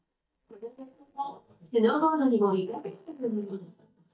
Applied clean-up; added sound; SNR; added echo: neural mask model DeepFilterNet 3.